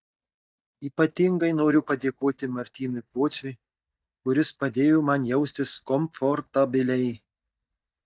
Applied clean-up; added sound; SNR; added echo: neural mask model DeepFilterNet 3.